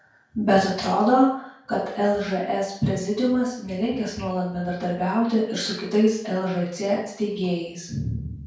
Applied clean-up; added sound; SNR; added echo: none; none; none; reverberation time 0.5 s.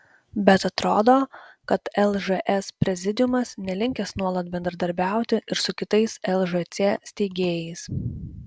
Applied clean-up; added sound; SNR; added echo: none; none; none; none.